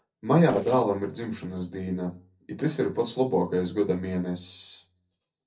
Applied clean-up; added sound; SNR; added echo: neural separator model SepFormer DNS4.